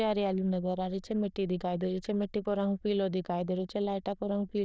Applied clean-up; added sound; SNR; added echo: neural diffusion model UNIVERSE++.